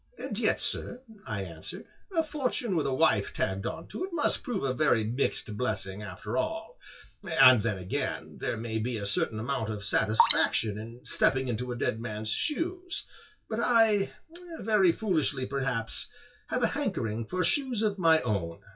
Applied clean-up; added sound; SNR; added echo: classical method WPE with log-MMSE.